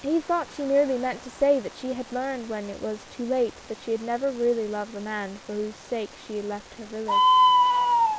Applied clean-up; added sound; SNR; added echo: none; Bird; -1 dB; none.